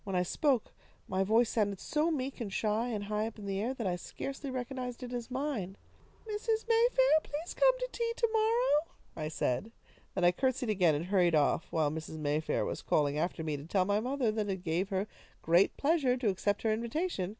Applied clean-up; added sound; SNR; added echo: none; none; none; none.